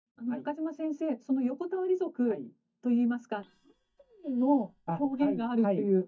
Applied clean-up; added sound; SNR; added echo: neural mask model DeepFilterNet 3.